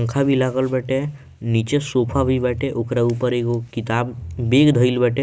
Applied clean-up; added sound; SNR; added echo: none; none; none; none.